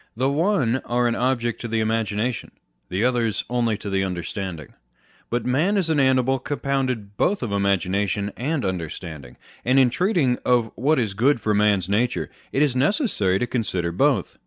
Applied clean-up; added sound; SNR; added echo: none; none; none; none.